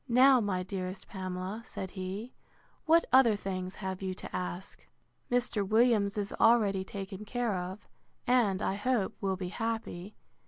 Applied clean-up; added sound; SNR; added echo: none; none; none; none.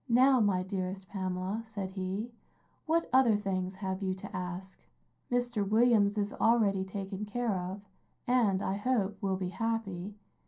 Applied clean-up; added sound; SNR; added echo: none; none; none; reverberation time 0.3 s.